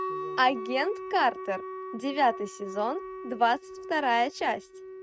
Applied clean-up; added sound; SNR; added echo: neural mask model RNNoise.